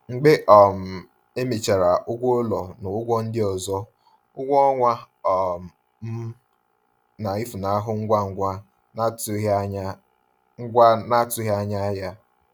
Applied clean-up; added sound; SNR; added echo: none; none; none; none.